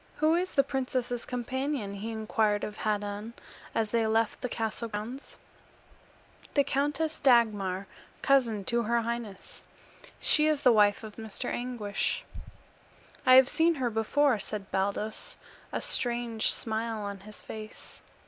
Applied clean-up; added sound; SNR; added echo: none; none; none; none.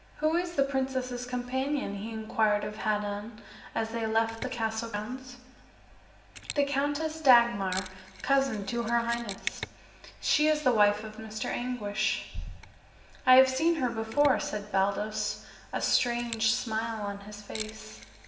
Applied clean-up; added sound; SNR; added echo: none; Mechanisms; 18 dB; reverberation time 1.1 s.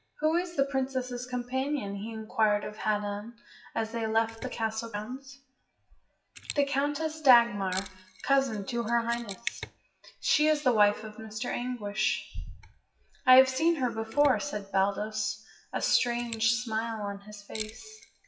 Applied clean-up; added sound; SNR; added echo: classical method WPE with log-MMSE.